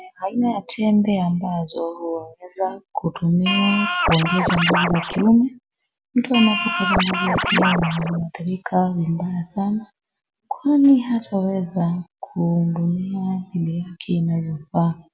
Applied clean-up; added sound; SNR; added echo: none; Scratching (performance technique); 1 dB; none.